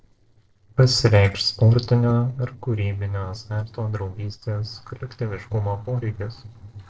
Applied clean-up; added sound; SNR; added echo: neural separator model SepFormer DNS4.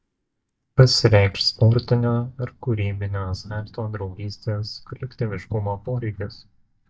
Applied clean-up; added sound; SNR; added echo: neural mask model DeepFilterNet 3.